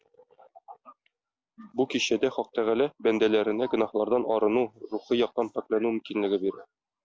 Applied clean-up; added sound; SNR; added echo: none; none; none; none.